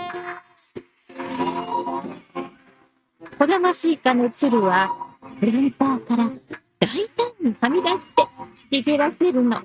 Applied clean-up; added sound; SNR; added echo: neural mask model RNNoise.